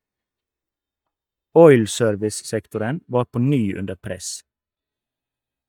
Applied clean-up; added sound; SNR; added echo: neural mask model DeepFilterNet 3.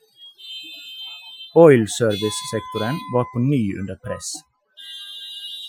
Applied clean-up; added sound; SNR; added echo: classical method Wiener filter.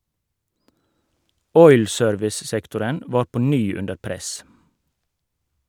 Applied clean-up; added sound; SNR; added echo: none; none; none; none.